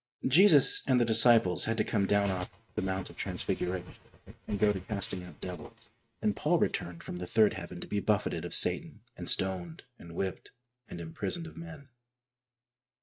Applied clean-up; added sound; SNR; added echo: neural mask model RNNoise.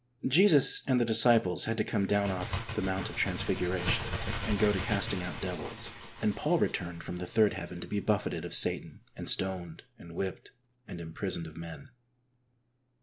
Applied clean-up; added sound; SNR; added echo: none; Bird; 10 dB; none.